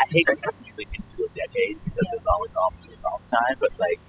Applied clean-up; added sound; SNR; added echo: classical method spectral subtraction.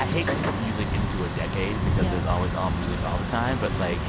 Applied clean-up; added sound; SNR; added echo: none; Truck; -2 dB; none.